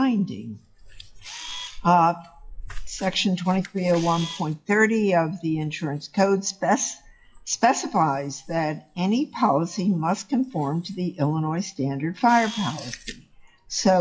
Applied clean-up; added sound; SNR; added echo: classical method log-MMSE.